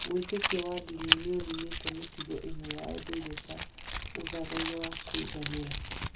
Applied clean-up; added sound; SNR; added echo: none; Keys jangling; -1 dB; reverberation time 0.2 s.